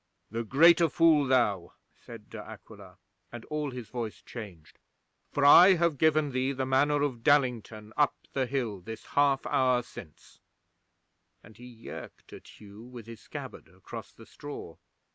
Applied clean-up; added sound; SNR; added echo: none; none; none; none.